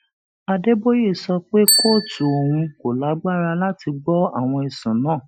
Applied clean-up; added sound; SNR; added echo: classical method Wiener filter.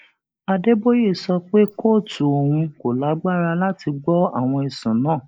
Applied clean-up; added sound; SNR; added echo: neural mask model Resemble Enhance denoiser.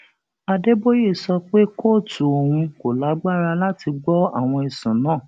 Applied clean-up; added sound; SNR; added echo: none; none; none; none.